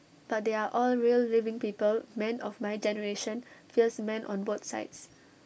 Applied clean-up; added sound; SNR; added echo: none; none; none; none.